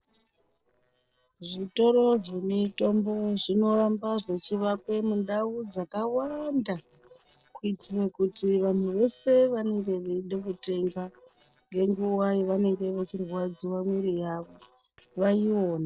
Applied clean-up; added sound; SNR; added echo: neural separator model SepFormer DNS4.